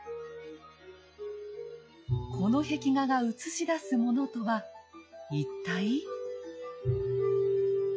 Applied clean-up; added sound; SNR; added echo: classical method log-MMSE.